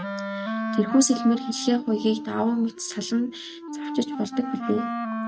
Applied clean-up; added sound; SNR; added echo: neural mask model RNNoise.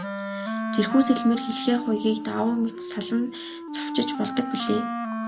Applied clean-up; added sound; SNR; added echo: none; Wind instrument, woodwind instrument; 6 dB; none.